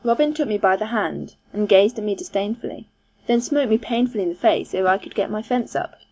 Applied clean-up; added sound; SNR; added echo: none; none; none; none.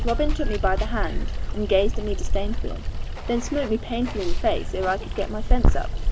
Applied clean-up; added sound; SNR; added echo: none; Water; -4 dB; none.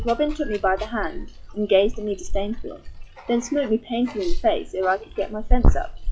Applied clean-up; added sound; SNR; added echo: classical method log-MMSE.